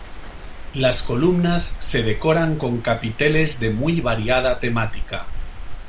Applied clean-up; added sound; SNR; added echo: none; Wind; 5 dB; none.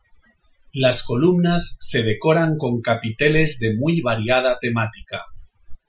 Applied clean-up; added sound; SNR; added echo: classical method Wiener filter.